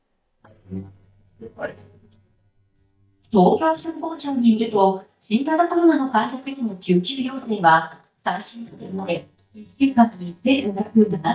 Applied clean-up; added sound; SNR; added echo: neural mask model DeepFilterNet 3.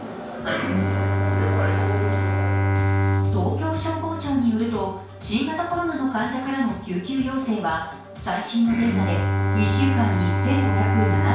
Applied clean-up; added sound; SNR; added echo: none; Bowed string instrument; -2 dB; reverberation time 0.5 s.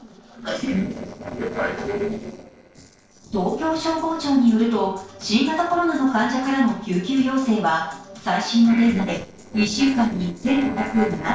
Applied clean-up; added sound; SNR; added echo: neural separator model SepFormer DNS4.